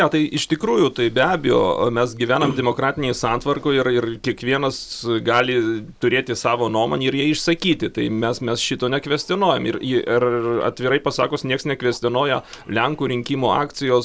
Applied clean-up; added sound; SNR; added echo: none; none; none; none.